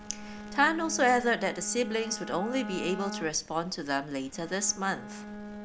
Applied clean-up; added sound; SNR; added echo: none; Bowed string instrument; 12 dB; none.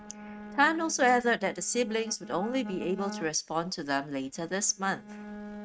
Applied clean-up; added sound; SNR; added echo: neural mask model RNNoise.